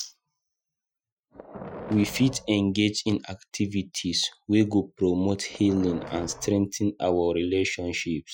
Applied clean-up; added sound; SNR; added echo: classical method Wiener filter.